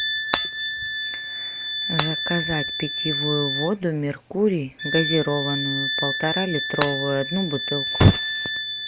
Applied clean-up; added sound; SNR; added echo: none; Wind instrument, woodwind instrument + Shatter; 2 dB; none.